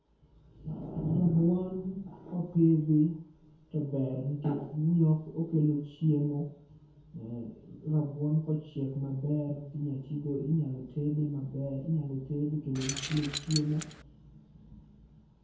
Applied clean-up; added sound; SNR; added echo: none; Keys jangling; 8 dB; reverberation time 0.6 s.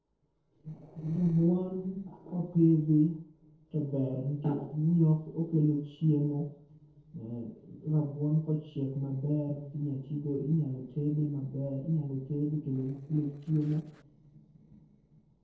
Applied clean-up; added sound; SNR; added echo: neural separator model SepFormer DNS4.